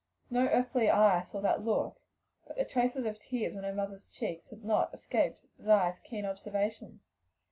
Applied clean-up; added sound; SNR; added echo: none; none; none; none.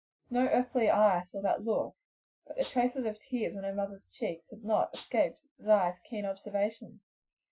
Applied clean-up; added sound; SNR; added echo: classical method Wiener filter.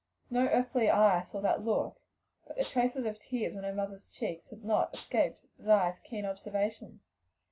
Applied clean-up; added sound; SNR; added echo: none; Rattle (instrument); 18 dB; none.